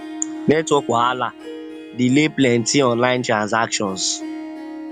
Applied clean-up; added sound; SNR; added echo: none; Harp; 14 dB; none.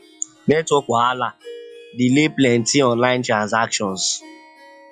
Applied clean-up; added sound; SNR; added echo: classical method log-MMSE.